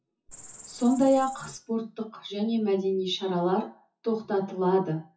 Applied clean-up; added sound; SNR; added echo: classical method WPE with log-MMSE.